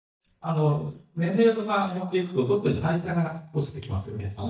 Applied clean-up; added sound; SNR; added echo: neural mask model DeepFilterNet 3.